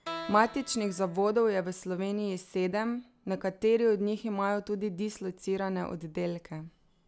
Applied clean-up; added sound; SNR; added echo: none; Keyboard (musical); 16 dB; none.